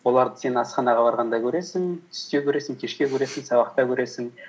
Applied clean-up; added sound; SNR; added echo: none; none; none; none.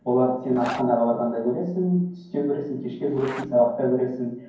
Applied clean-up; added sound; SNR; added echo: none; Zipper (clothing); 18 dB; reverberation time 0.9 s.